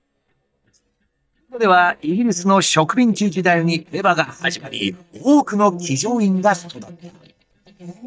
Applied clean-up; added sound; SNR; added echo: neural mask model DeepFilterNet 3.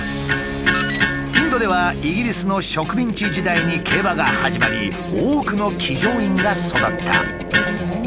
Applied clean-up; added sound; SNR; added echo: none; Electric guitar; 4 dB; none.